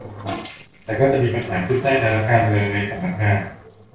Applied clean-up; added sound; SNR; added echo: neural separator model SepFormer DNS4.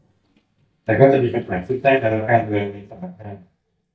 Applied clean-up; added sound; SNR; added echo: neural mask model DeepFilterNet 3.